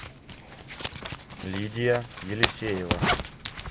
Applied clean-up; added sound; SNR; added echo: none; Zipper (clothing); 0 dB; none.